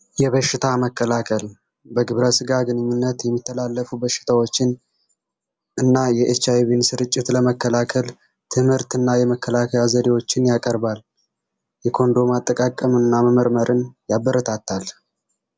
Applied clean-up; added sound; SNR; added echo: none; none; none; none.